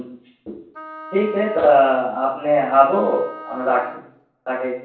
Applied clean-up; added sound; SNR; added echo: none; Wind instrument, woodwind instrument; 18 dB; reverberation time 0.7 s.